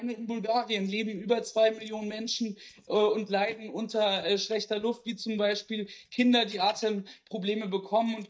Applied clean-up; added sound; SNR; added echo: neural mask model DeepFilterNet 3.